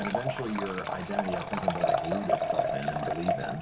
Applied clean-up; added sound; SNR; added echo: none; Liquid; -5 dB; reverberation time 0.7 s.